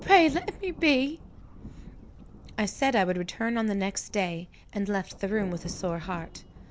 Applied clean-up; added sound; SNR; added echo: none; Thunder; 17 dB; none.